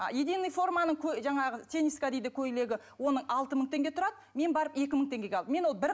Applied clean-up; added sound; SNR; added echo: none; none; none; none.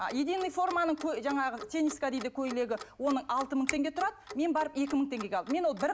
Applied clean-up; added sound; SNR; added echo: none; Finger snapping + Clock; 15 dB; none.